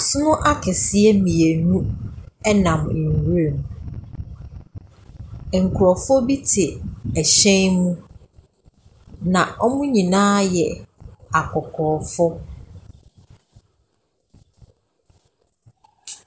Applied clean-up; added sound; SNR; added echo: none; none; none; none.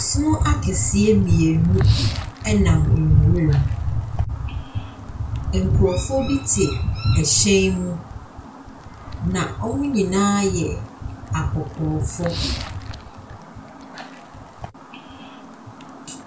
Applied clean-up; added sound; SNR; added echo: none; Chirp, tweet; 17 dB; reverberation time 0.2 s.